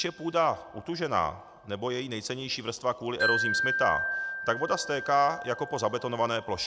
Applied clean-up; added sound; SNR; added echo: none; Wind chime; 5 dB; none.